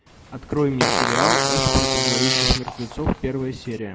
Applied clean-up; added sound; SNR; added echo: none; Fart; -2 dB; none.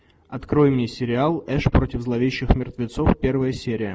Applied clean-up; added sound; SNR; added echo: none; none; none; none.